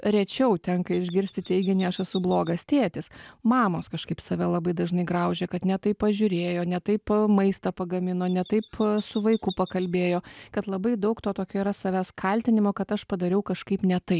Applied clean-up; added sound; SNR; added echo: none; Chirp, tweet; 16 dB; none.